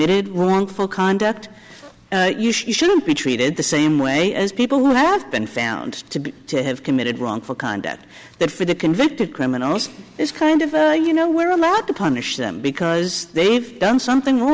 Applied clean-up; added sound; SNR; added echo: none; none; none; none.